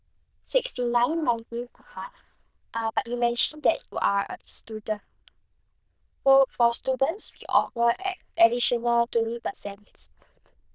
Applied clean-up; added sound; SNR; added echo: neural diffusion model UNIVERSE++.